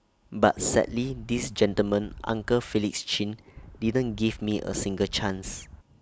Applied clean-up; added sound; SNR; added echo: none; Wind; 17 dB; none.